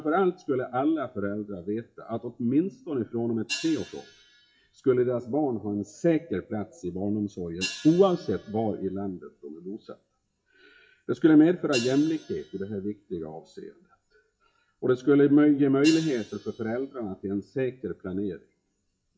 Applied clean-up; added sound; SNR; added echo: classical method WPE with log-MMSE.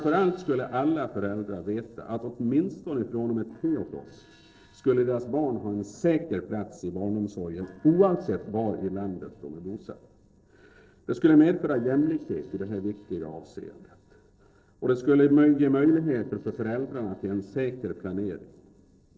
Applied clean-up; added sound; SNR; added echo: neural separator model SepFormer DNS4.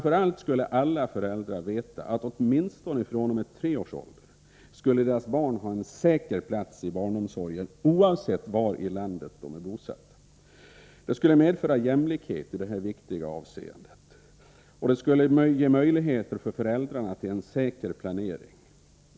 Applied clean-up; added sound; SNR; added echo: none; none; none; none.